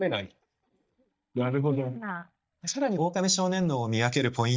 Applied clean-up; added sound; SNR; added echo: neural mask model DeepFilterNet 3.